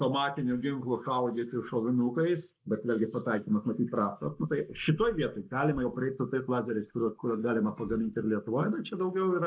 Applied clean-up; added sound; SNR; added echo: neural mask model Resemble Enhance denoiser.